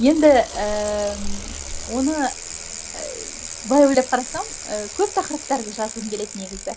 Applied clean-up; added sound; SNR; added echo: none; Bicycle; 10 dB; none.